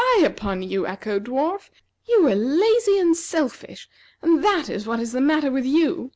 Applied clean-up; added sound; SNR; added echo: none; none; none; none.